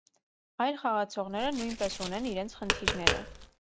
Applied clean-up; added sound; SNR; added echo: none; Tap; 0 dB; none.